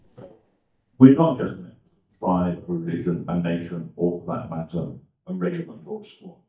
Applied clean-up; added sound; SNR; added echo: neural mask model DeepFilterNet 3.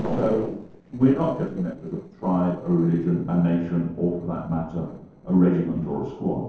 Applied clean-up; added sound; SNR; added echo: neural separator model SepFormer DNS4.